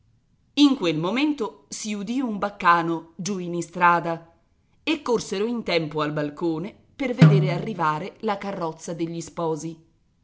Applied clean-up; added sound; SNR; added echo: none; Snare drum; -3 dB; none.